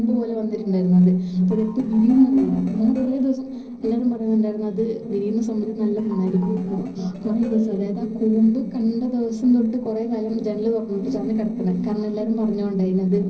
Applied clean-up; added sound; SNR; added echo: neural separator model SepFormer DNS4.